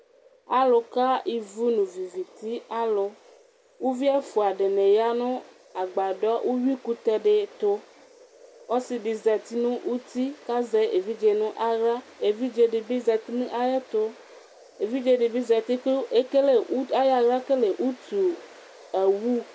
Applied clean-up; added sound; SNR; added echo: none; none; none; none.